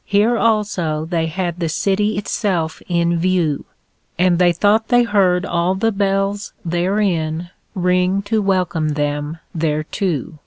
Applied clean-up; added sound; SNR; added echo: none; none; none; none.